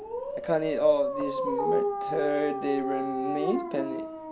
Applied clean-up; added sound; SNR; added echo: none; Dog; 1 dB; none.